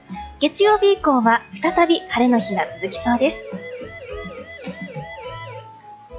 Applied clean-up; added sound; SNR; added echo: classical method log-MMSE.